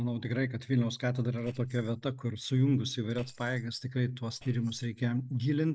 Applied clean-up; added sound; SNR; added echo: neural separator model SepFormer DNS4.